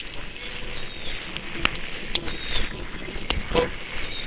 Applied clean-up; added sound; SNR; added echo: neural separator model SepFormer WHAMR!.